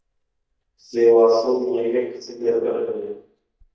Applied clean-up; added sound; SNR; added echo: neural mask model DeepFilterNet 3.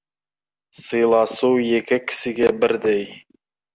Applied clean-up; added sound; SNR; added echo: none; none; none; none.